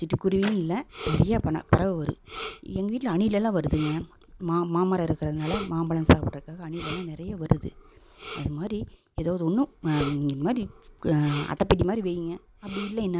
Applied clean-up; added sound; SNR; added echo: none; Respiratory sounds + Clapping; 14 dB; none.